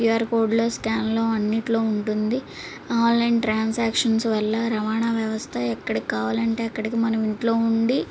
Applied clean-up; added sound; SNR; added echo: none; none; none; none.